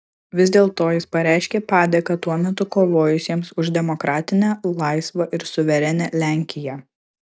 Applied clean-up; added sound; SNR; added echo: neural mask model DeepFilterNet 3.